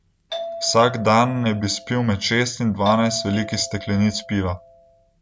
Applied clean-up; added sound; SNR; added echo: none; Doorbell; 14 dB; none.